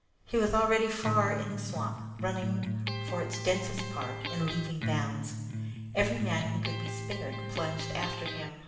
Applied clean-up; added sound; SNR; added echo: none; Electric guitar; 2 dB; reverberation time 1.2 s.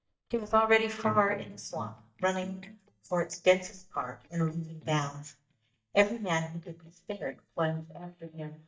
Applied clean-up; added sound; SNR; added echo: neural mask model DeepFilterNet 3.